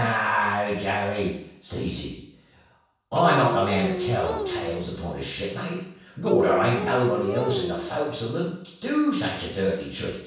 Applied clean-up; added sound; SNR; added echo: none; Dog; 5 dB; reverberation time 0.7 s.